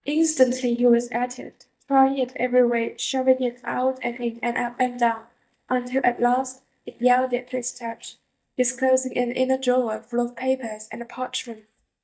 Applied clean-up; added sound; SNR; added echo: neural mask model DeepFilterNet 3.